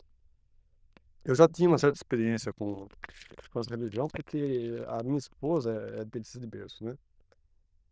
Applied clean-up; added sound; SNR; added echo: neural diffusion model UNIVERSE++.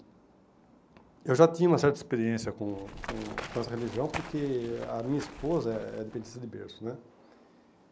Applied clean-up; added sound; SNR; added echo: none; Run; 13 dB; none.